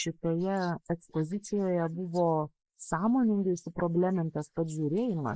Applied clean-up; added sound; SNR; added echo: neural mask model Resemble Enhance denoiser.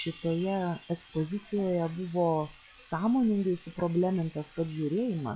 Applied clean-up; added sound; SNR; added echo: classical method log-MMSE.